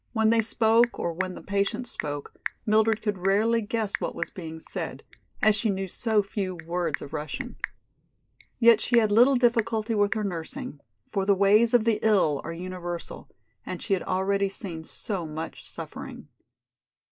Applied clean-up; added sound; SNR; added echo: neural mask model Resemble Enhance denoiser.